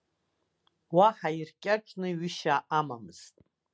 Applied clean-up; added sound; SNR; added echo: none; none; none; none.